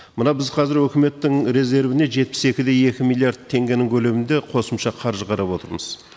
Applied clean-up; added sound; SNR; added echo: none; none; none; none.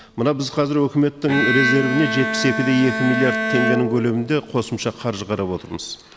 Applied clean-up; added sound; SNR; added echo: none; Bowed string instrument; 5 dB; none.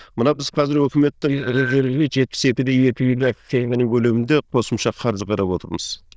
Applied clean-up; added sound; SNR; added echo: neural diffusion model UNIVERSE++.